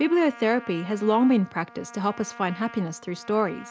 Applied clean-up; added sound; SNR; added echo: none; Trumpet; 19 dB; none.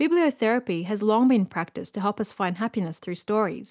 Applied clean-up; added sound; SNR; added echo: none; none; none; none.